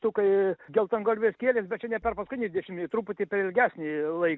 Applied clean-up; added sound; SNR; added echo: none; none; none; none.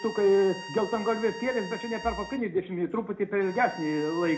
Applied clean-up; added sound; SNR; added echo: none; Bowed string instrument; 15 dB; reverberation time 0.4 s.